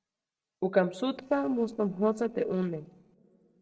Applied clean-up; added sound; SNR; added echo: neural separator model SepFormer DNS4.